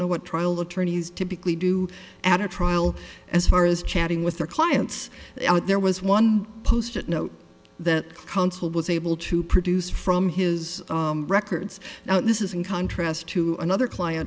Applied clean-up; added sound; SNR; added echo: none; none; none; none.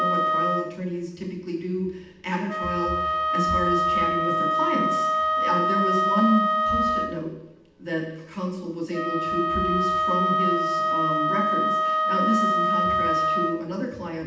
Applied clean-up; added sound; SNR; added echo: none; Wind instrument, woodwind instrument; -4 dB; reverberation time 0.8 s.